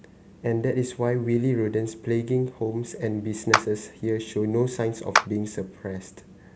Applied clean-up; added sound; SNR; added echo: none; Clapping; 3 dB; none.